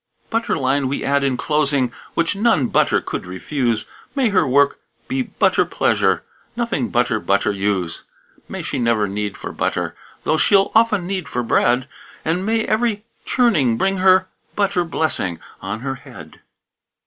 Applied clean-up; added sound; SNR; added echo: none; none; none; none.